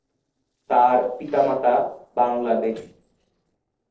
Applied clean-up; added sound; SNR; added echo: neural separator model SepFormer DNS4.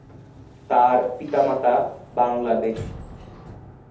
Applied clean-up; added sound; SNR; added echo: none; Sliding door; 18 dB; reverberation time 0.6 s.